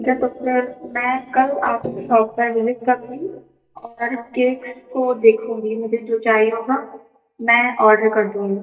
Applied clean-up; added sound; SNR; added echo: neural mask model DeepFilterNet 3.